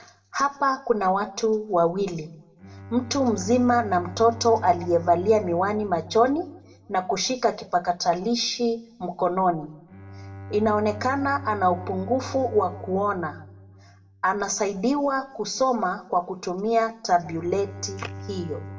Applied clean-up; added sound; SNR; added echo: none; Bowed string instrument; 16 dB; reverberation time 0.5 s.